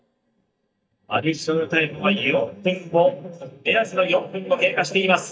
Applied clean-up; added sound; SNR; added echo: neural mask model DeepFilterNet 3.